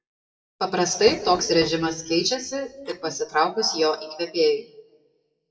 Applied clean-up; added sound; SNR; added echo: classical method WPE with log-MMSE.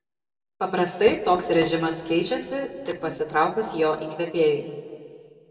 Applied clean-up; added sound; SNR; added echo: neural separator model SepFormer DNS4.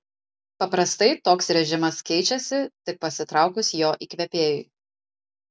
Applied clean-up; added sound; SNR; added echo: none; none; none; none.